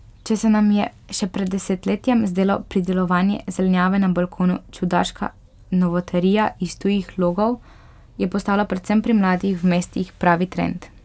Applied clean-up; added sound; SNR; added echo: none; none; none; none.